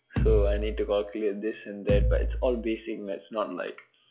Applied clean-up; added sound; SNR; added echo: classical method log-MMSE.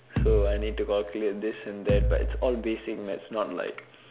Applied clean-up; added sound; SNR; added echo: none; Bass drum; 0 dB; none.